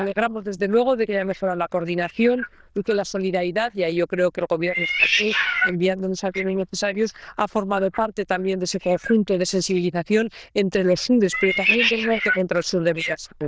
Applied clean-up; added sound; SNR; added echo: neural diffusion model UNIVERSE++.